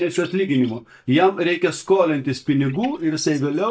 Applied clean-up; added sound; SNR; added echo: neural mask model DeepFilterNet 3.